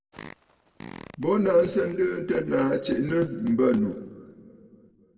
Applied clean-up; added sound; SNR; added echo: none; Fart; 19 dB; reverberation time 1.5 s.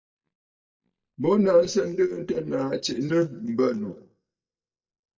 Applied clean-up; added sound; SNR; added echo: neural mask model DeepFilterNet 3.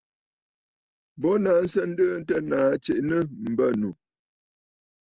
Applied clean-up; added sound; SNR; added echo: none; none; none; none.